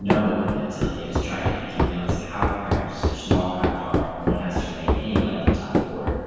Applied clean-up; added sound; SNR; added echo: none; Run; -3 dB; reverberation time 2.1 s.